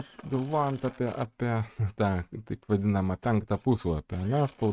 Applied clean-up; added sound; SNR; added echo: neural mask model RNNoise.